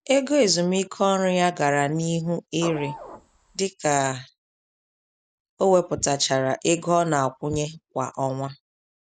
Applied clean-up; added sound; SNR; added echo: none; Printer / Engine; 13 dB; none.